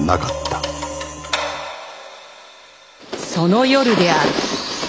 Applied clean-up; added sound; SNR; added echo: none; none; none; none.